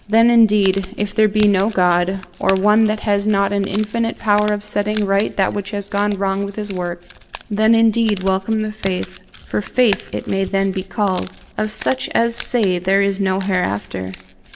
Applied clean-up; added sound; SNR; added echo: none; Crumpling, crinkling; 17 dB; reverberation time 1.1 s.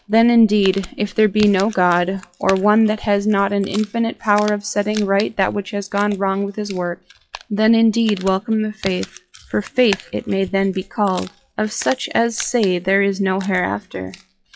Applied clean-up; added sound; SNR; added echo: classical method WPE with log-MMSE.